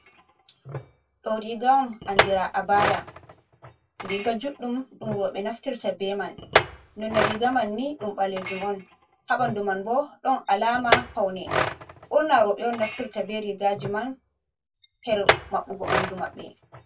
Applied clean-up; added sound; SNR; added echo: none; Chink, clink; 3 dB; reverberation time 0.1 s.